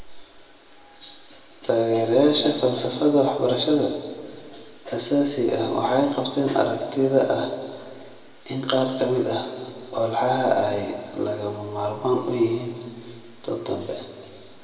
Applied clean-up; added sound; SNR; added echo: none; none; none; reverberation time 2.0 s.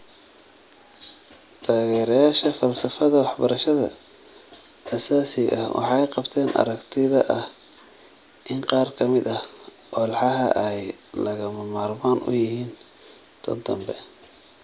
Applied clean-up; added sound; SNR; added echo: none; none; none; none.